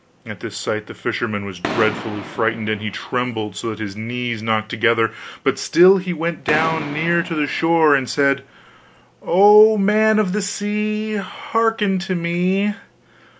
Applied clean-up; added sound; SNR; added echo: none; Fireworks; 12 dB; none.